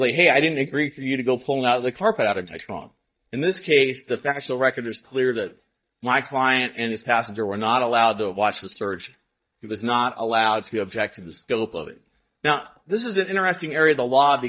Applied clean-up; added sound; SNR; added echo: neural mask model DeepFilterNet 3.